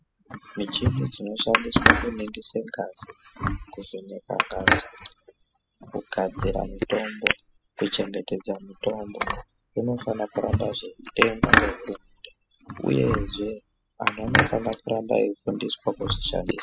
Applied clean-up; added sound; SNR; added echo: classical method spectral subtraction.